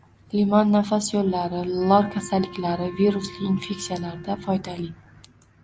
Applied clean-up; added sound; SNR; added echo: none; Wind instrument, woodwind instrument; 19 dB; none.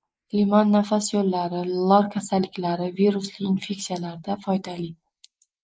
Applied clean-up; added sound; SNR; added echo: neural mask model Resemble Enhance denoiser.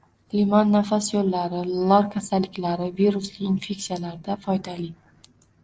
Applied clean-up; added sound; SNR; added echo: neural separator model SepFormer DNS4.